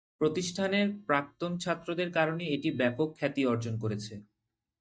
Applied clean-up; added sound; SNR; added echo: neural mask model DeepFilterNet 3.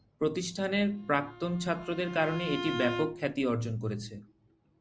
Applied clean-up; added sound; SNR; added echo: none; Bowed string instrument; 9 dB; none.